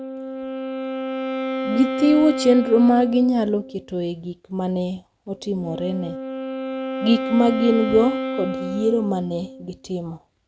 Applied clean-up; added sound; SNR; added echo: none; Wind instrument, woodwind instrument; 7 dB; none.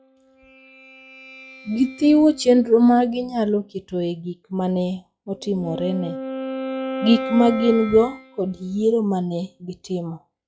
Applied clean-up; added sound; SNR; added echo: classical method log-MMSE.